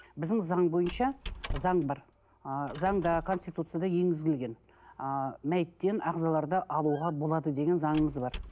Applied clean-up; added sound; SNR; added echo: none; Squeak; 15 dB; none.